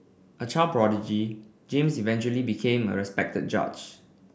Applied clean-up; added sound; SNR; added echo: none; none; none; none.